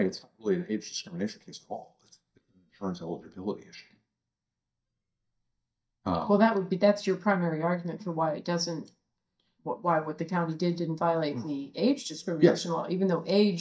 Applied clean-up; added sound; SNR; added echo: neural mask model DeepFilterNet 3.